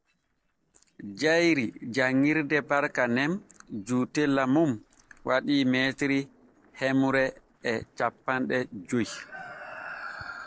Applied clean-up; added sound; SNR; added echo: neural separator model SepFormer DNS4.